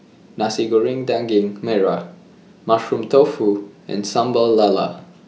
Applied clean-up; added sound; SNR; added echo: none; none; none; none.